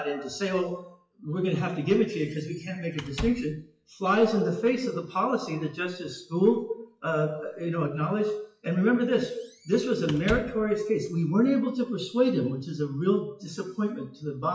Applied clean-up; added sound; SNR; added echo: classical method WPE with log-MMSE.